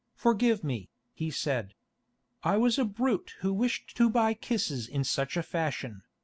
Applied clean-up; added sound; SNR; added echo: none; none; none; none.